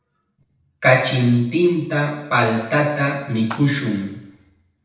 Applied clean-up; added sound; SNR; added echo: neural separator model SepFormer DNS4.